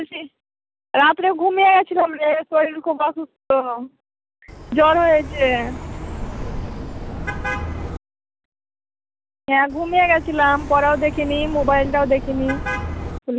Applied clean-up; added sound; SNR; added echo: none; Car passing by; 8 dB; none.